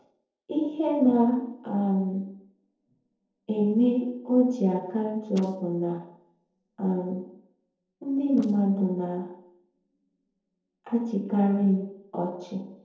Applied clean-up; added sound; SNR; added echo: neural separator model SepFormer DNS4.